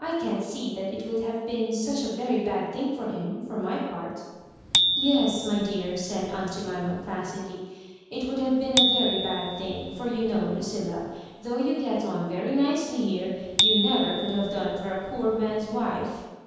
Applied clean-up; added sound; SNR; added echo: none; Bicycle bell; 2 dB; reverberation time 1.2 s.